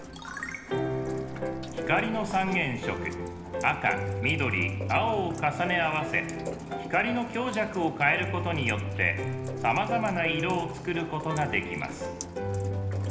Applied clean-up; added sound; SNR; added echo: none; Rain; 14 dB; reverberation time 1.1 s.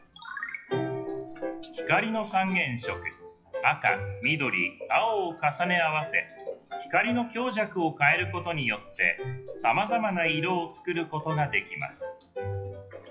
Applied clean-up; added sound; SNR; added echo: classical method WPE with log-MMSE.